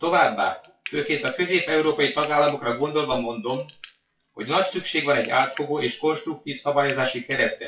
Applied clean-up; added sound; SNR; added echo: classical method WPE with log-MMSE.